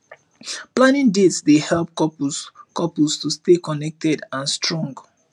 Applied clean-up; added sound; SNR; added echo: none; none; none; none.